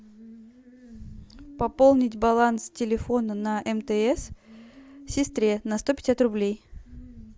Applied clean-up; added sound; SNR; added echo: none; none; none; none.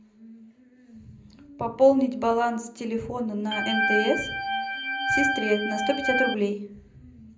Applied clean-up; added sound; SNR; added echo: none; Organ; -1 dB; reverberation time 0.4 s.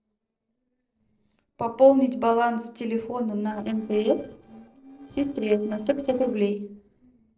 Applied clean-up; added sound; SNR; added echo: neural separator model SepFormer DNS4.